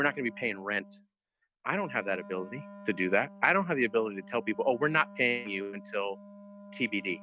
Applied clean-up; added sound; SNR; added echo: none; Wind instrument, woodwind instrument; 17 dB; none.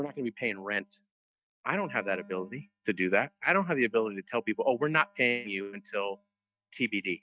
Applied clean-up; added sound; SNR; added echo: neural mask model DeepFilterNet 3.